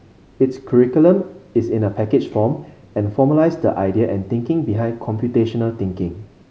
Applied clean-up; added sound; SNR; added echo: none; none; none; none.